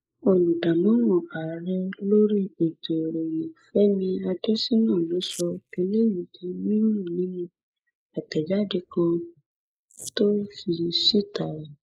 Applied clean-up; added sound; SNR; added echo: neural mask model Resemble Enhance denoiser.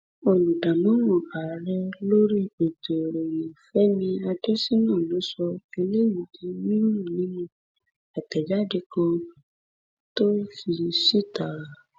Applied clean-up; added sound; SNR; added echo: none; none; none; none.